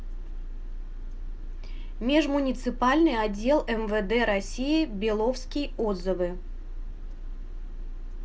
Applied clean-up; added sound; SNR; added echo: none; none; none; none.